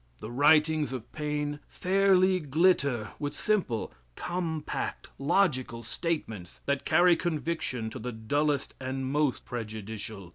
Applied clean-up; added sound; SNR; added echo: none; none; none; none.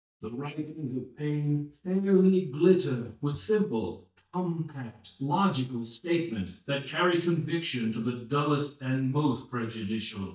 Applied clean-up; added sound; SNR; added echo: neural mask model DeepFilterNet 3.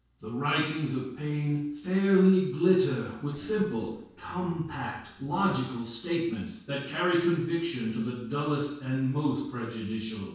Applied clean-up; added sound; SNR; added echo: neural separator model SepFormer DNS4.